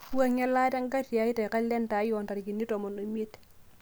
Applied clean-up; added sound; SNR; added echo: none; none; none; none.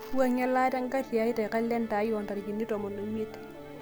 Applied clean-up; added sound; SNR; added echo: none; Musical instrument; 14 dB; none.